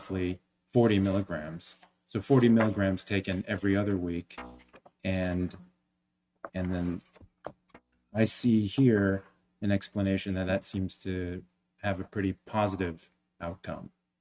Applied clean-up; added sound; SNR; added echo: neural mask model RNNoise.